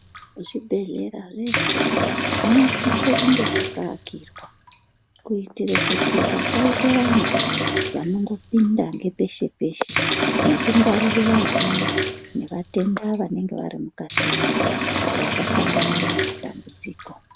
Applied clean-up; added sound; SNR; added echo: none; Bathtub (filling or washing) / Liquid; -1 dB; none.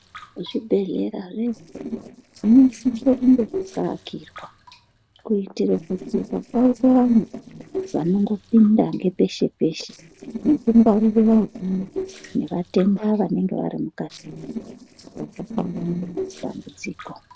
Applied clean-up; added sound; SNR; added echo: neural separator model SepFormer DNS4.